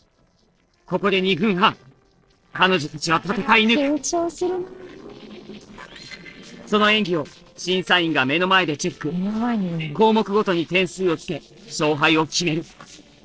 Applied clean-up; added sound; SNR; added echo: neural separator model SepFormer DNS4.